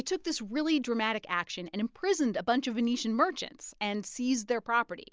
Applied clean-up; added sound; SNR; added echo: none; none; none; none.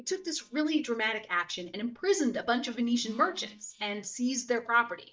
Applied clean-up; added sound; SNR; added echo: neural mask model DeepFilterNet 3.